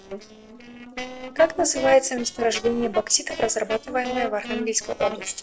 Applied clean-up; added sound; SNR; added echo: neural separator model SepFormer DNS4.